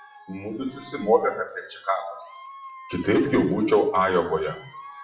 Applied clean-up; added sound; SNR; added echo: classical method WPE with log-MMSE.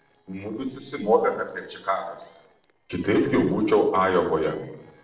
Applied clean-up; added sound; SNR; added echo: neural separator model SepFormer DNS4.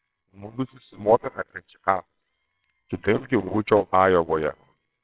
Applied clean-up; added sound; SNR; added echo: neural separator model SepFormer WHAMR!.